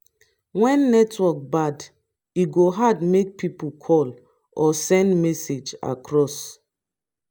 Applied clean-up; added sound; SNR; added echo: none; none; none; none.